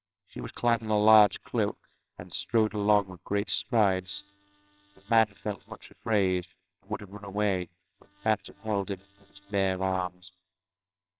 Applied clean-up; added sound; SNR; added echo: neural separator model SepFormer WHAMR!.